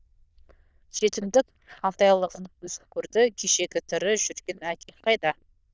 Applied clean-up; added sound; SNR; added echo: neural diffusion model UNIVERSE++.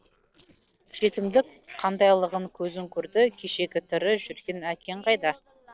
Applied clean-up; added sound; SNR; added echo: neural separator model SepFormer DNS4.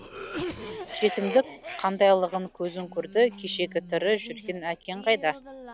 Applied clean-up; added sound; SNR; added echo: none; Cough; 13 dB; none.